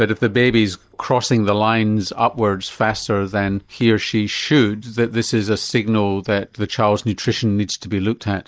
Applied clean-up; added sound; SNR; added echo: neural mask model DeepFilterNet 3.